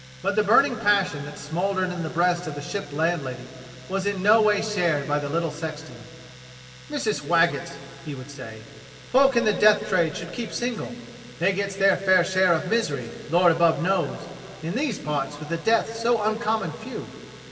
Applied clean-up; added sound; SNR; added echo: none; Domestic sounds, home sounds; 19 dB; reverberation time 2.6 s.